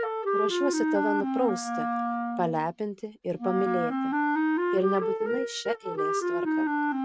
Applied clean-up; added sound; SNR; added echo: neural mask model RNNoise.